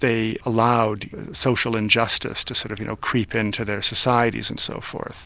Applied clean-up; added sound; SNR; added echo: none; none; none; none.